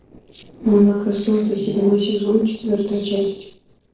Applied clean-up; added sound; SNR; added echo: neural separator model SepFormer DNS4.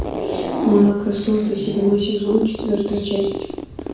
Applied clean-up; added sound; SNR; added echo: none; Zipper (clothing); 7 dB; reverberation time 0.7 s.